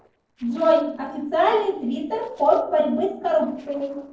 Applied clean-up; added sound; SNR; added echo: neural separator model SepFormer DNS4.